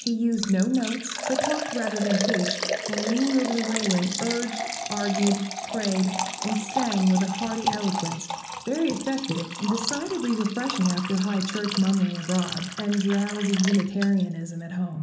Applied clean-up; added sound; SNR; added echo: none; Liquid; 6 dB; reverberation time 0.8 s.